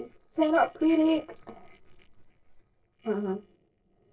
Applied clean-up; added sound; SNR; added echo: neural separator model SepFormer DNS4.